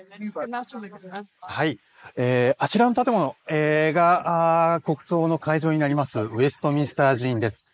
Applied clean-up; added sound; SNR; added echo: neural mask model Resemble Enhance denoiser.